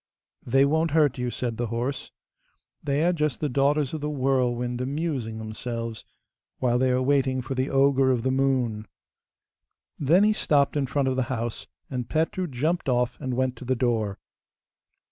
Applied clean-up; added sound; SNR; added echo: none; none; none; none.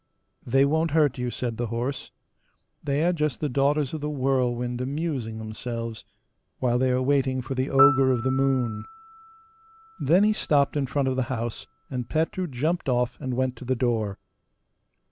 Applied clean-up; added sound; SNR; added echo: none; Piano; 13 dB; none.